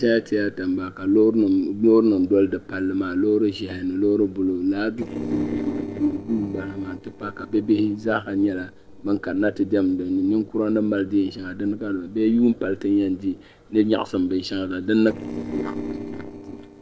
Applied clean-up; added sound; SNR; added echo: neural separator model SepFormer DNS4.